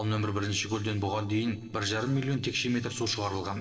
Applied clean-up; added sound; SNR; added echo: neural separator model SepFormer DNS4.